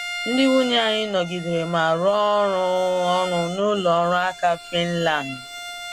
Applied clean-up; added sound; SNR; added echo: none; Bowed string instrument; 13 dB; none.